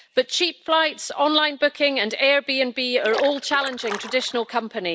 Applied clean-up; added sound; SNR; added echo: none; Splash, splatter; 12 dB; none.